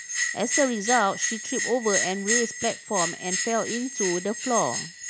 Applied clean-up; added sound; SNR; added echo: none; Bell; 2 dB; none.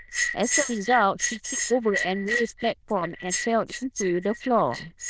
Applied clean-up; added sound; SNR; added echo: neural diffusion model UNIVERSE++.